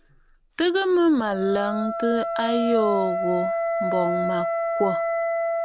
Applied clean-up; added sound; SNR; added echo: none; Wind instrument, woodwind instrument; 2 dB; none.